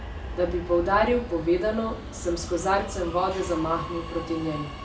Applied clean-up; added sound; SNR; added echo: none; Subway, metro, underground; 9 dB; reverberation time 0.4 s.